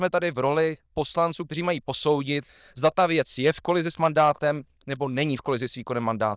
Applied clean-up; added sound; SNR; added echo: neural diffusion model UNIVERSE++.